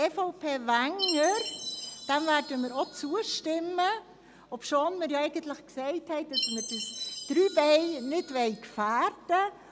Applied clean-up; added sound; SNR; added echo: none; Chime; 10 dB; none.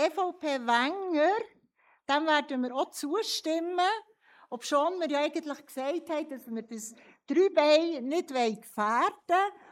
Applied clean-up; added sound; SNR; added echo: neural mask model Resemble Enhance denoiser.